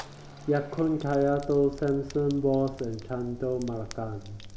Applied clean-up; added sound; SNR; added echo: none; Frying (food) + Car passing by / Accelerating, revving, vroom; 15 dB; none.